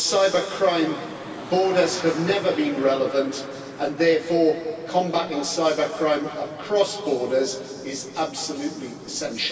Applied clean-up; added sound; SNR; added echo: none; Traffic noise, roadway noise; 17 dB; reverberation time 2.6 s.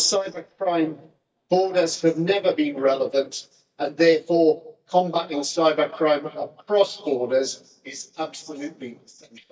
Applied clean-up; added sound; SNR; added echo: neural mask model DeepFilterNet 3.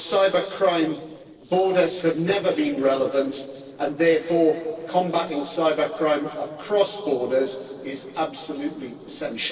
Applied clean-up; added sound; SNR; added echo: neural separator model SepFormer DNS4.